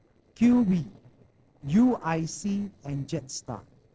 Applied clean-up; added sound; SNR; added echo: neural separator model SepFormer DNS4.